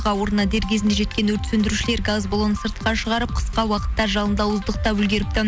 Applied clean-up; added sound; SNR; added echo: none; none; none; none.